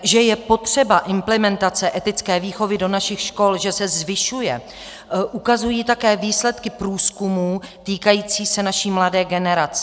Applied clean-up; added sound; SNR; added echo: none; none; none; none.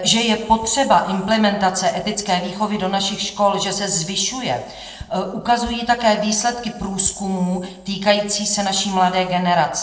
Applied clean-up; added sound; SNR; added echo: neural separator model SepFormer DNS4.